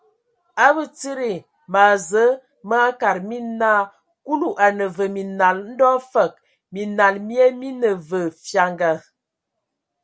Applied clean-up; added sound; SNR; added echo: none; none; none; none.